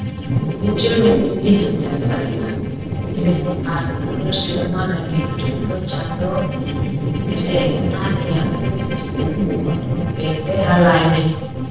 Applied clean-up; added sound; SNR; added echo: neural separator model SepFormer DNS4.